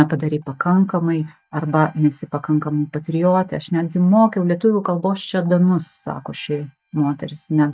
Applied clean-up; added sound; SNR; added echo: neural mask model DeepFilterNet 3.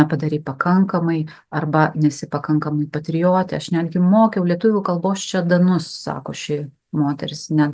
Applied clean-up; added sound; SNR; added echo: none; none; none; none.